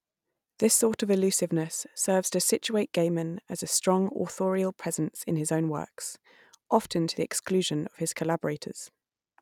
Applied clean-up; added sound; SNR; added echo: none; none; none; none.